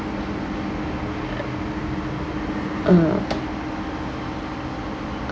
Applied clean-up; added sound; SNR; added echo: none; Brass instrument; 15 dB; none.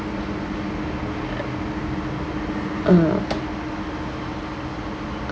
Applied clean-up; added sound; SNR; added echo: none; none; none; none.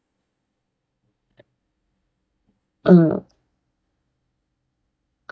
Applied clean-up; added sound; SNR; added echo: neural mask model DeepFilterNet 3.